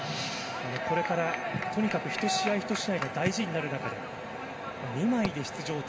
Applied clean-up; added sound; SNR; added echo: none; none; none; reverberation time 1.6 s.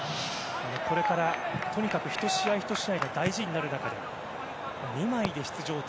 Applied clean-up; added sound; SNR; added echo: none; none; none; none.